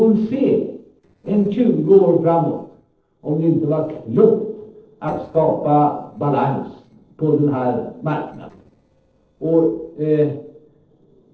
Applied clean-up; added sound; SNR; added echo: neural separator model SepFormer DNS4.